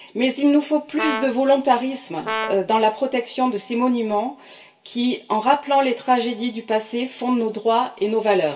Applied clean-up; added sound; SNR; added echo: none; Brass instrument; 9 dB; reverberation time 0.2 s.